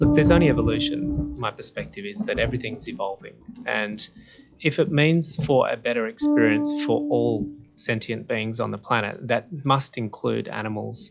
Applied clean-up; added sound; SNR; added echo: classical method log-MMSE.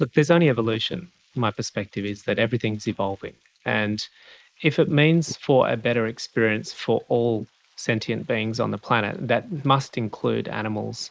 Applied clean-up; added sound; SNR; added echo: neural mask model Resemble Enhance denoiser.